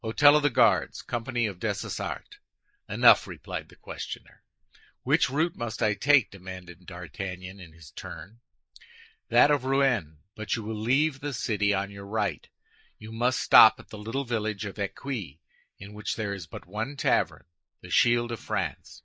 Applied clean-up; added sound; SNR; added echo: neural mask model Resemble Enhance denoiser.